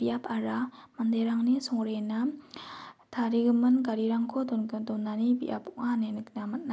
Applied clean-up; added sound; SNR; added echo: none; none; none; none.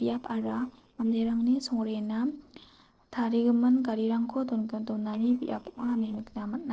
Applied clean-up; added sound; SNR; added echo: neural separator model SepFormer DNS4.